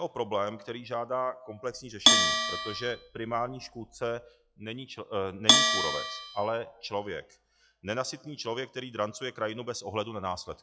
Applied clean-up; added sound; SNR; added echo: classical method log-MMSE.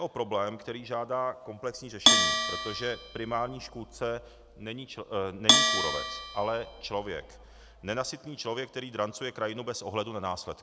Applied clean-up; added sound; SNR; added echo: none; Bell; -5 dB; none.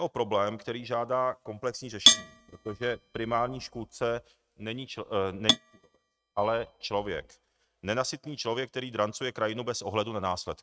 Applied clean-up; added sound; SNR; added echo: neural mask model RNNoise.